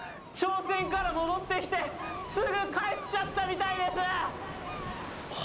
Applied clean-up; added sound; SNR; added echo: none; Engine / Mechanisms; 15 dB; none.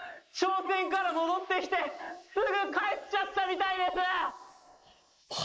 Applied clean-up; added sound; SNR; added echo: neural mask model Resemble Enhance denoiser.